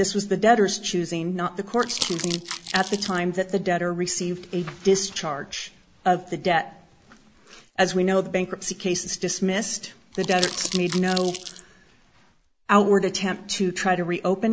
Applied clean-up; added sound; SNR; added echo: none; Crumpling, crinkling; 8 dB; none.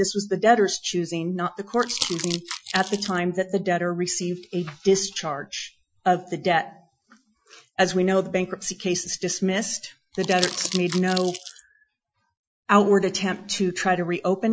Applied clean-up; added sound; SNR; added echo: classical method Wiener filter.